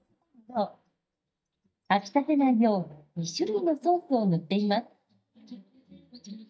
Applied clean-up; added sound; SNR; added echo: neural mask model DeepFilterNet 3.